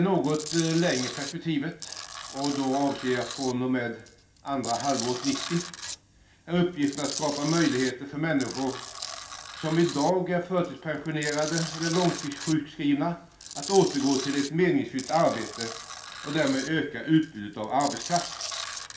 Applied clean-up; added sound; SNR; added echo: none; Tools; 11 dB; reverberation time 0.4 s.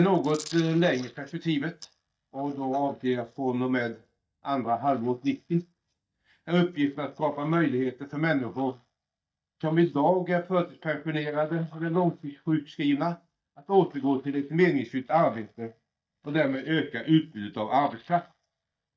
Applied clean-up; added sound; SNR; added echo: neural mask model DeepFilterNet 3.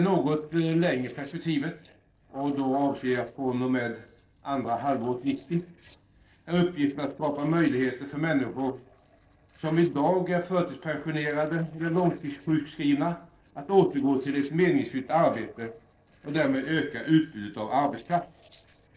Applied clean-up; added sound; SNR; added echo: neural separator model SepFormer DNS4.